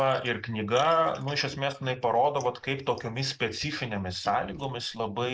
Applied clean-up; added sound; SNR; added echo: neural mask model Resemble Enhance denoiser.